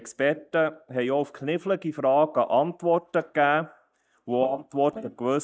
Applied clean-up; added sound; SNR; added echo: neural mask model DeepFilterNet 3.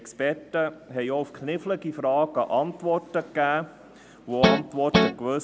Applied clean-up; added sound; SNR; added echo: none; Guitar; -4 dB; none.